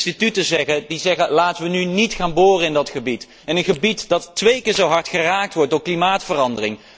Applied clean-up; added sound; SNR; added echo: neural separator model SepFormer DNS4.